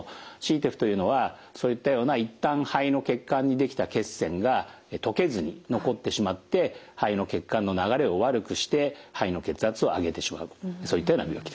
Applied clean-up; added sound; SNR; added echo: none; none; none; none.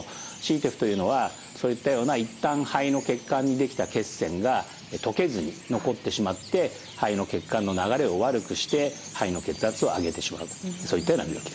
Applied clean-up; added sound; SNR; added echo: none; Chirp, tweet; 16 dB; none.